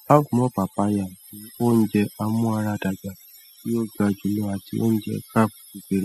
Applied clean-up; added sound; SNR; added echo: classical method spectral subtraction.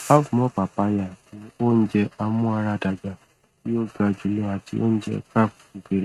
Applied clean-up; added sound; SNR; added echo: neural mask model RNNoise.